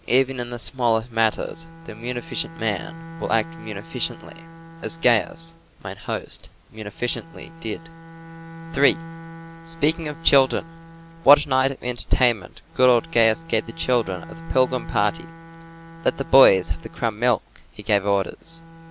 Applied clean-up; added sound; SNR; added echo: none; Bowed string instrument; 17 dB; none.